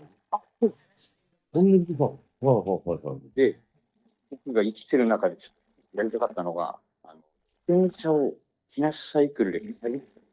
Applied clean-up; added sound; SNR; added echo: neural mask model DeepFilterNet 3.